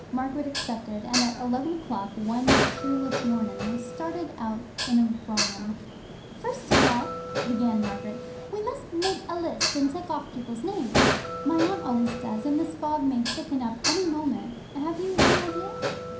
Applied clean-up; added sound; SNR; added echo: none; Dishes, pots, and pans; 1 dB; reverberation time 0.5 s.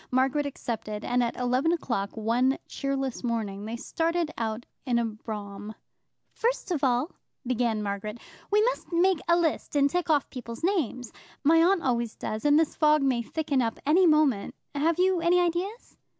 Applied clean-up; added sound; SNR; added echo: none; none; none; none.